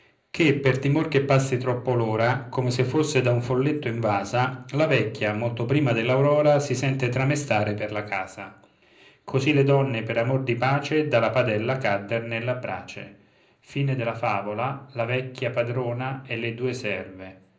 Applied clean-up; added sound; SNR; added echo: none; none; none; reverberation time 0.5 s.